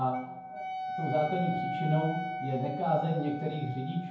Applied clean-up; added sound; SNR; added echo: none; Wind instrument, woodwind instrument; 5 dB; reverberation time 0.9 s.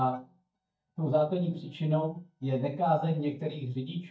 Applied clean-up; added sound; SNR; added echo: neural mask model DeepFilterNet 3.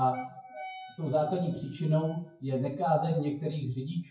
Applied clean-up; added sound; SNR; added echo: classical method WPE with log-MMSE.